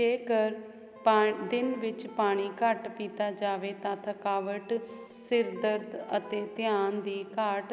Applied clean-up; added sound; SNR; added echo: none; Electric guitar; 20 dB; none.